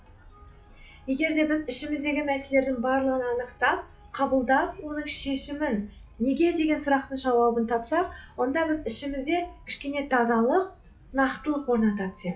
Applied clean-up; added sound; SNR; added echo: classical method log-MMSE.